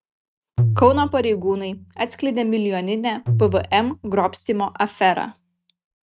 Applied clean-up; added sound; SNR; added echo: neural mask model RNNoise.